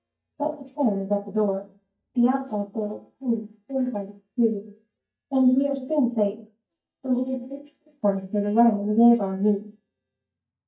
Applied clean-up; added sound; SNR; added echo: neural mask model DeepFilterNet 3.